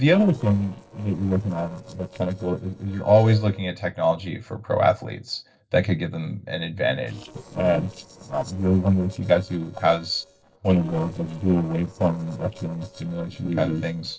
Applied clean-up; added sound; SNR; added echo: neural separator model SepFormer DNS4.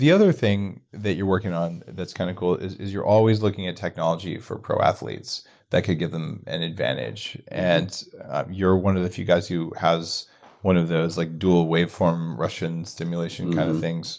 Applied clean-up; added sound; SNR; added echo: none; none; none; none.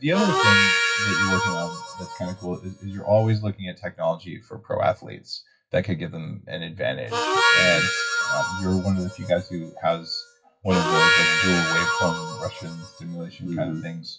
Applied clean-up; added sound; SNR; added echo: classical method WPE with log-MMSE.